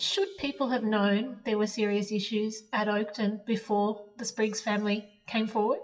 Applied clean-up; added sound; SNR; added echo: classical method WPE with log-MMSE.